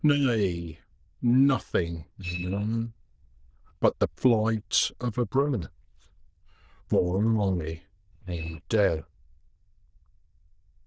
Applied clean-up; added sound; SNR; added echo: neural diffusion model UNIVERSE++.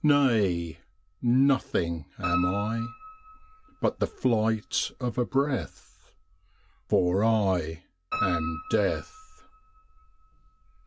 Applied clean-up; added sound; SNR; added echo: none; Piano; 12 dB; none.